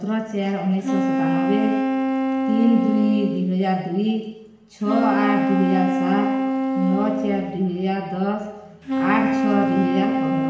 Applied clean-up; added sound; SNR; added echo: none; Wind instrument, woodwind instrument; 0 dB; reverberation time 1.0 s.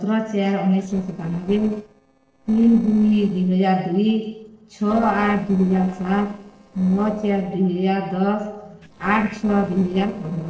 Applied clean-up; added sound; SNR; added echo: neural separator model SepFormer DNS4.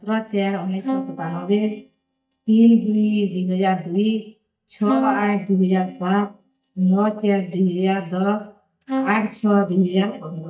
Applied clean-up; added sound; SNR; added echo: neural mask model DeepFilterNet 3.